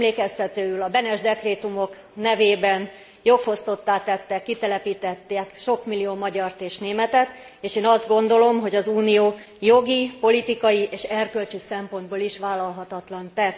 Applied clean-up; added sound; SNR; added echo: none; none; none; none.